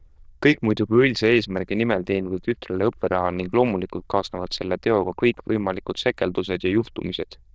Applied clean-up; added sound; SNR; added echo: neural diffusion model UNIVERSE++.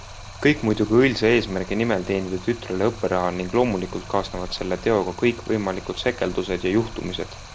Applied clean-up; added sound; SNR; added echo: none; Stream; 15 dB; none.